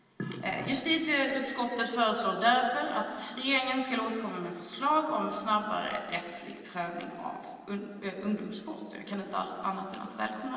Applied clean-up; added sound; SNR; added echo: none; none; none; reverberation time 2.5 s.